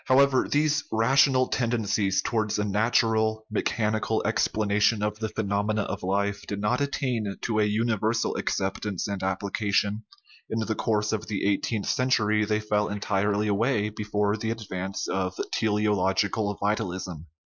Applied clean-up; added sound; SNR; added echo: neural mask model Resemble Enhance denoiser.